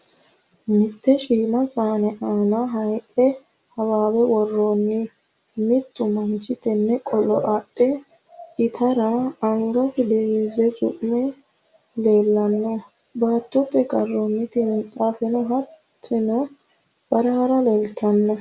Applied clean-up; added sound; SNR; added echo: none; none; none; none.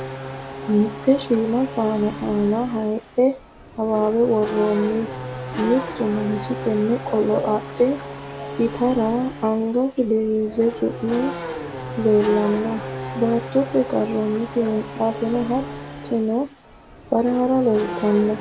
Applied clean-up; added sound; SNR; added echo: none; Race car, auto racing / Accelerating, revving, vroom; 10 dB; none.